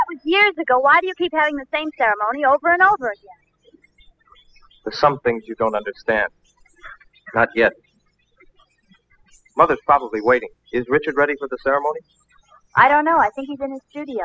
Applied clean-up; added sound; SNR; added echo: classical method spectral subtraction.